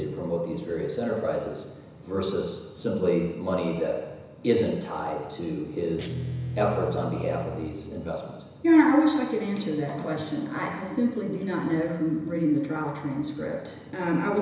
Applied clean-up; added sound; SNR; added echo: none; Guitar; 9 dB; reverberation time 1.0 s.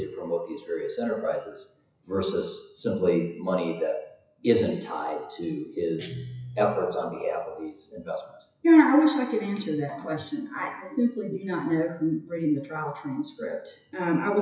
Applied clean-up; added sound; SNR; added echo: classical method WPE with log-MMSE.